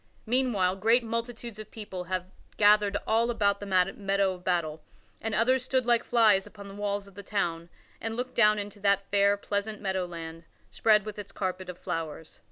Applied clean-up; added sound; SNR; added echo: none; none; none; none.